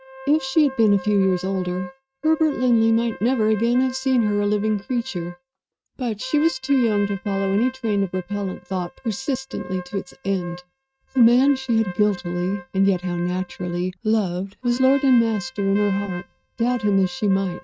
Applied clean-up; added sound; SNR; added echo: neural mask model RNNoise.